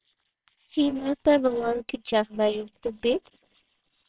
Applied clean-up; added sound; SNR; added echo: neural separator model SepFormer WHAMR!.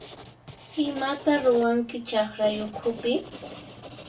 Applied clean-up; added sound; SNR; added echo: none; Writing; 15 dB; reverberation time 0.2 s.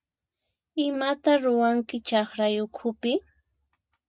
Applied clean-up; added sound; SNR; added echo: none; none; none; none.